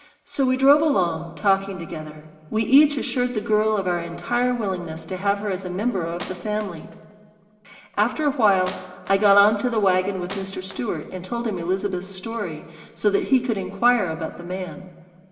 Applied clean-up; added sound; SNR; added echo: none; Wood; 19 dB; reverberation time 2.9 s.